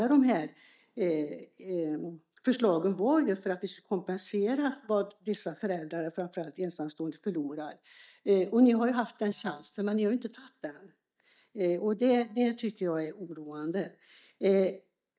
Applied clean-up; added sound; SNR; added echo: neural mask model DeepFilterNet 3.